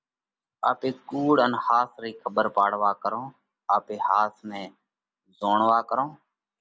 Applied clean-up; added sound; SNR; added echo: none; none; none; none.